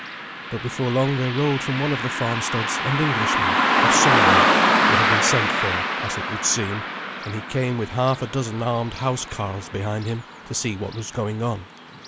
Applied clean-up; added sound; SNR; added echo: none; Car passing by; -2 dB; none.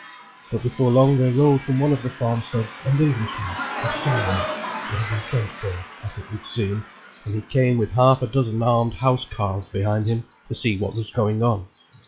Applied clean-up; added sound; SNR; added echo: classical method log-MMSE.